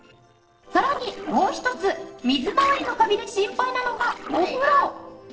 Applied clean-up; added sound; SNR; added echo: neural separator model SepFormer DNS4.